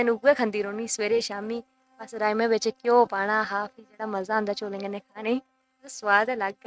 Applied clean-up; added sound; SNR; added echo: neural mask model RNNoise.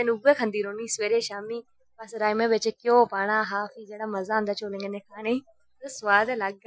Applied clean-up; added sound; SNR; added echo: classical method Wiener filter.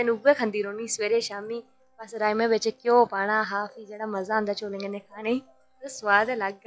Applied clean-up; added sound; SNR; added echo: classical method log-MMSE.